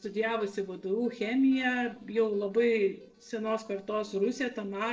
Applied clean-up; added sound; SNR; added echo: neural separator model SepFormer DNS4.